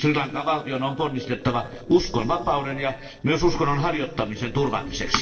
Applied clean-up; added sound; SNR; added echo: neural separator model SepFormer DNS4.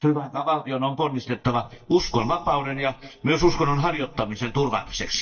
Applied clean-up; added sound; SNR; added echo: neural mask model DeepFilterNet 3.